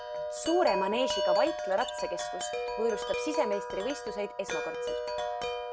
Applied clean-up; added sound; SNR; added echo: none; Wind chime; 0 dB; none.